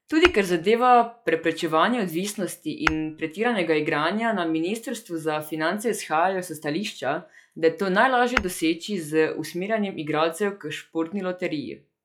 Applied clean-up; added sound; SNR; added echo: classical method log-MMSE.